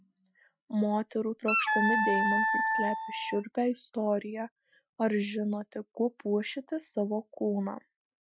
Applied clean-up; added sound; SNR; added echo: classical method Wiener filter.